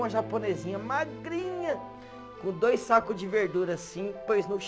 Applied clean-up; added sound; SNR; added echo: none; Bowed string instrument + Keyboard (musical); 13 dB; none.